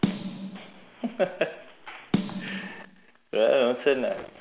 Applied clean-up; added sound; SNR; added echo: none; Snare drum; 6 dB; none.